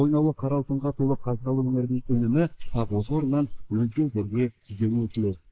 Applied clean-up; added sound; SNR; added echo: neural mask model Resemble Enhance denoiser.